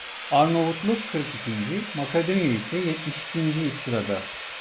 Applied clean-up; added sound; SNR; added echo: none; Sawing; 3 dB; none.